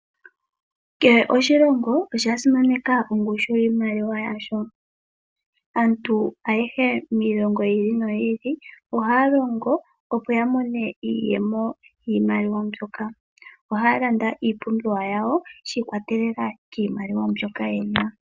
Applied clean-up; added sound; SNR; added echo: none; none; none; none.